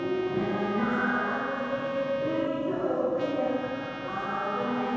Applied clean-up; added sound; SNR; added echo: none; Trumpet; 13 dB; reverberation time 2.1 s.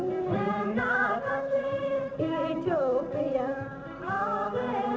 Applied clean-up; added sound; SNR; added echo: none; none; none; none.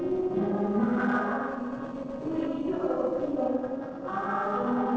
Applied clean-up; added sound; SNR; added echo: neural separator model SepFormer DNS4.